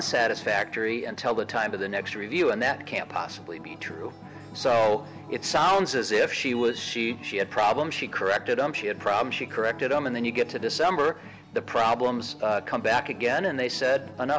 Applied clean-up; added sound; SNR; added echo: none; Alarm + Acoustic guitar; 17 dB; none.